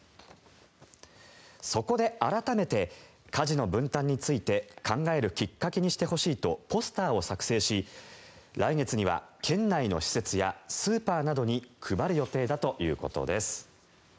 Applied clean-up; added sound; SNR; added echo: none; none; none; none.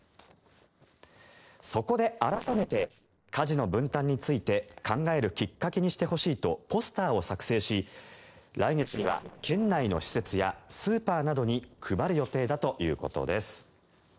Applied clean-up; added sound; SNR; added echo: neural separator model SepFormer DNS4.